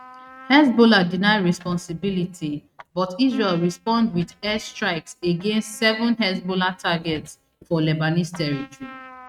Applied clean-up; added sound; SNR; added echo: neural mask model RNNoise.